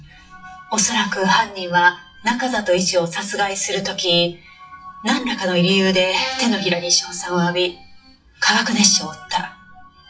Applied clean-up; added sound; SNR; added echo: classical method WPE with log-MMSE.